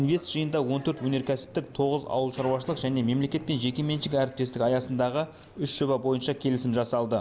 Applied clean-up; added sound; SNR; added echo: none; none; none; none.